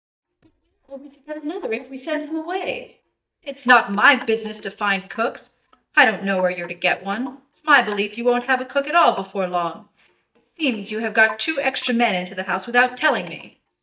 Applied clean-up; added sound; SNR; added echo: neural mask model DeepFilterNet 3.